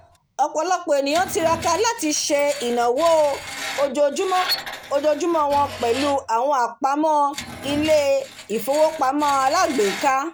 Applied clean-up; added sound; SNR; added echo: none; Screech; 13 dB; none.